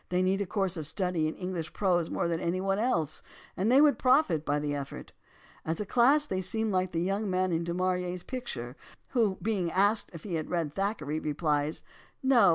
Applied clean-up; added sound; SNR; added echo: none; none; none; none.